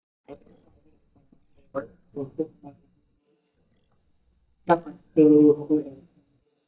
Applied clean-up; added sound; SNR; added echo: neural mask model DeepFilterNet 3.